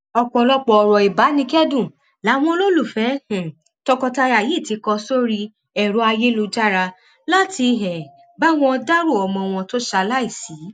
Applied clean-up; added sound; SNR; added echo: none; none; none; none.